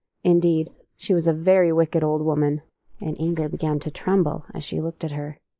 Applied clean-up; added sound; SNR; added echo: neural mask model Resemble Enhance denoiser.